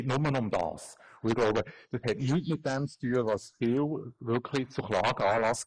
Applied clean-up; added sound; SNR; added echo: neural mask model Resemble Enhance denoiser.